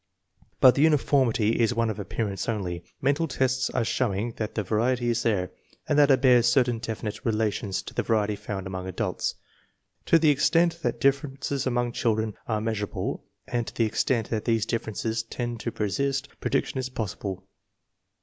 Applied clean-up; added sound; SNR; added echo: none; none; none; none.